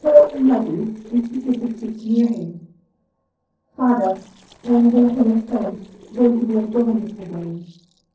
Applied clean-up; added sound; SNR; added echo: neural separator model SepFormer DNS4.